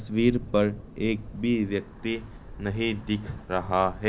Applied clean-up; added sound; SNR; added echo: none; Wind / Bird; 16 dB; none.